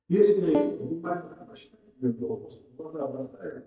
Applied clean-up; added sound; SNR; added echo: neural mask model DeepFilterNet 3.